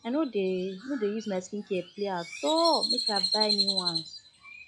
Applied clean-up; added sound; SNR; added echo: classical method log-MMSE.